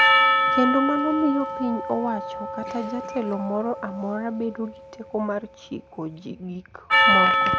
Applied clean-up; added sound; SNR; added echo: none; Percussion; -3 dB; none.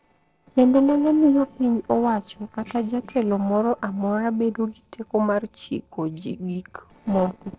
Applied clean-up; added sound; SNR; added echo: neural separator model SepFormer DNS4.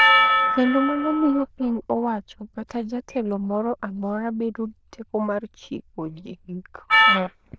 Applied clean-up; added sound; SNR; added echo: neural diffusion model UNIVERSE++.